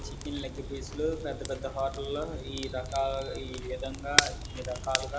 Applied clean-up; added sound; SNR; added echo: none; Crackle; 0 dB; none.